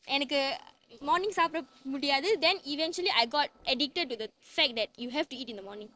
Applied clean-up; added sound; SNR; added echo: neural separator model SepFormer DNS4.